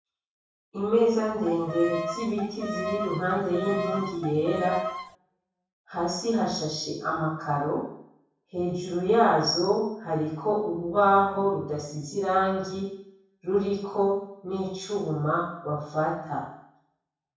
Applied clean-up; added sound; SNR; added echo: none; Bowed string instrument; 6 dB; reverberation time 0.7 s.